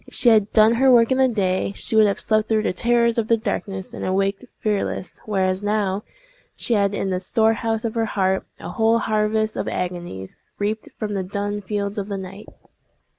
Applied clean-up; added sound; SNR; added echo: none; none; none; none.